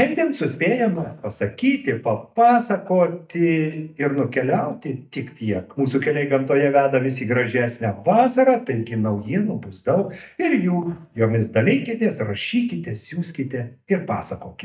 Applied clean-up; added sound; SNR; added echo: neural mask model DeepFilterNet 3.